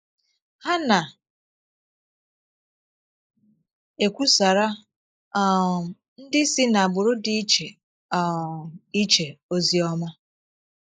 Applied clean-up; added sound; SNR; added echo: neural mask model Resemble Enhance denoiser.